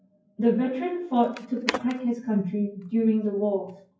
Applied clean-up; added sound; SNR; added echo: classical method WPE with log-MMSE.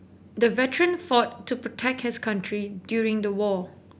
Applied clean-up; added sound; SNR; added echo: none; none; none; none.